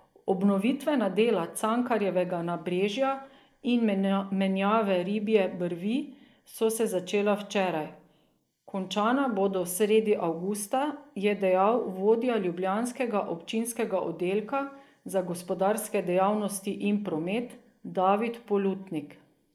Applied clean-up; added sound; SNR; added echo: neural mask model Resemble Enhance denoiser.